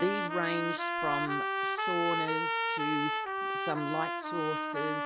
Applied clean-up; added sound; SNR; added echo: none; Trumpet; -3 dB; none.